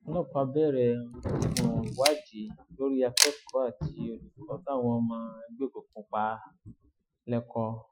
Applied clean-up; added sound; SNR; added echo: classical method Wiener filter.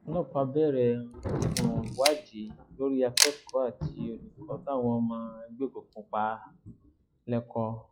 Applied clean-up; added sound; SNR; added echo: classical method log-MMSE.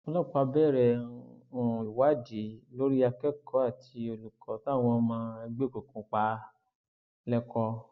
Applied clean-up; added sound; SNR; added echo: none; none; none; none.